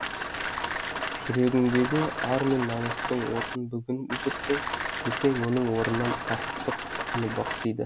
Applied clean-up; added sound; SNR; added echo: none; Rain; 3 dB; none.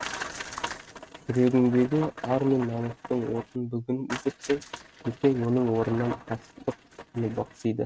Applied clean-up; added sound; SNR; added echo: neural mask model RNNoise.